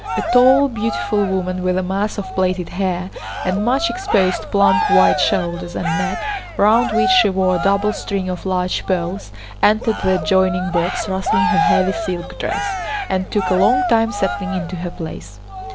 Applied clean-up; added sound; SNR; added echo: none; Cheering; 4 dB; none.